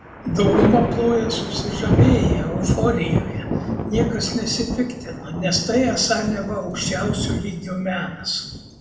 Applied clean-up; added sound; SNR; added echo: none; Thunder; 0 dB; reverberation time 0.8 s.